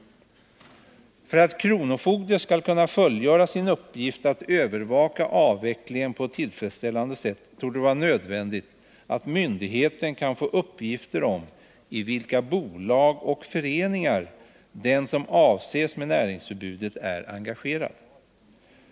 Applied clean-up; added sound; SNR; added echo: none; none; none; none.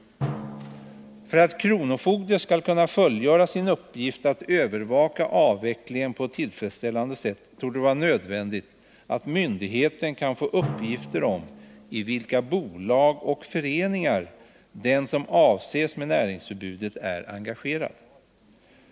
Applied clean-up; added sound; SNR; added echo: none; Drum; 18 dB; none.